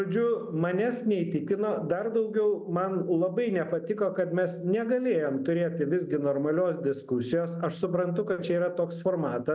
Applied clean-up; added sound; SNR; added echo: none; none; none; none.